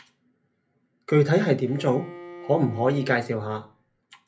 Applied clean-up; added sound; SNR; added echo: none; Bowed string instrument; 18 dB; reverberation time 0.3 s.